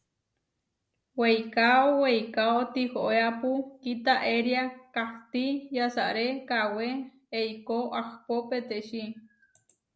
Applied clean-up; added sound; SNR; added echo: none; none; none; none.